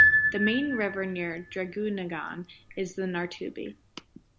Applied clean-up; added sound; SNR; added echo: none; Piano; -2 dB; none.